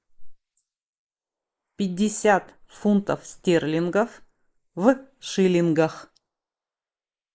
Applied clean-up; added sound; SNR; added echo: neural mask model Resemble Enhance denoiser.